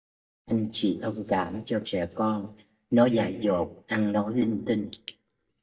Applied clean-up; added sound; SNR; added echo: neural mask model DeepFilterNet 3.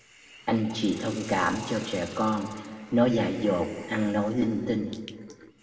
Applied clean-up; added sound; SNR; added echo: none; Hiss; 18 dB; reverberation time 1.7 s.